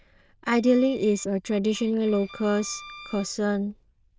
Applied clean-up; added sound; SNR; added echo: neural diffusion model UNIVERSE++.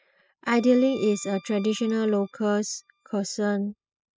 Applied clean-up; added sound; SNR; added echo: classical method spectral subtraction.